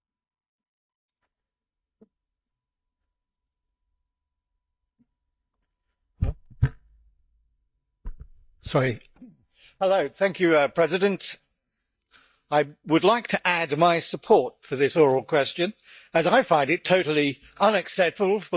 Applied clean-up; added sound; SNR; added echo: neural mask model DeepFilterNet 3.